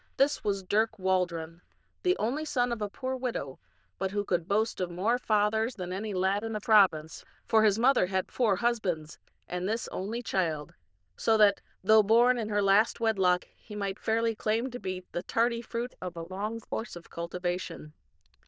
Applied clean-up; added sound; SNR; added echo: neural diffusion model UNIVERSE++.